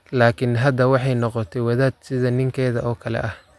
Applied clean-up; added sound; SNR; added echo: none; none; none; none.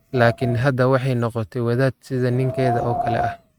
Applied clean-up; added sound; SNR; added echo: neural mask model RNNoise.